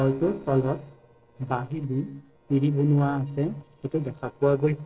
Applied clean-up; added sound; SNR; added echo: neural separator model SepFormer DNS4.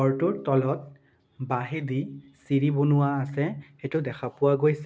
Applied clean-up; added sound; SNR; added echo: none; none; none; none.